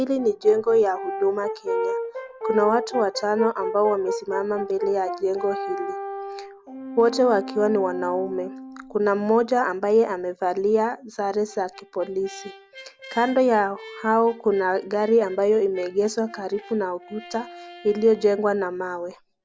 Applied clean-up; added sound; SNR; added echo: none; Brass instrument; 11 dB; none.